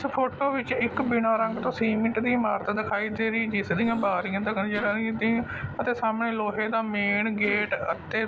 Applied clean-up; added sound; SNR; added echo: none; Cough; 18 dB; none.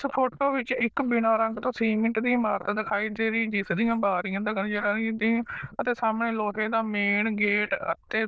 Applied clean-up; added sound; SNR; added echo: neural diffusion model UNIVERSE++.